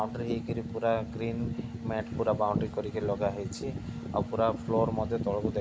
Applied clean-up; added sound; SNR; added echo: none; Brass instrument; 12 dB; none.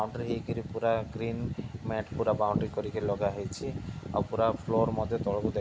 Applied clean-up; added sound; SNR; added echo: none; none; none; none.